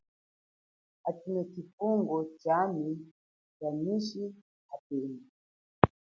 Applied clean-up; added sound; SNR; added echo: none; none; none; none.